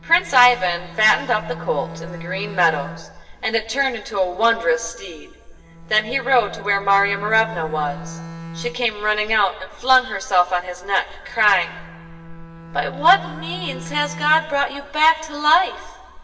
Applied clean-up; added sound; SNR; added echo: none; Bowed string instrument; 16 dB; reverberation time 1.5 s.